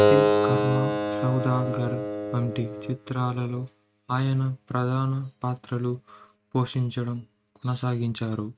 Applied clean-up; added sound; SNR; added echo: neural mask model RNNoise.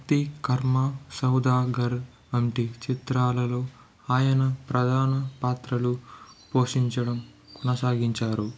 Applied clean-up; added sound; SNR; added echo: none; none; none; none.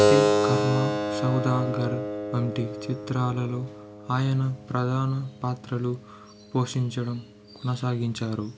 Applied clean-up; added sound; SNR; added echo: none; Keyboard (musical); 1 dB; none.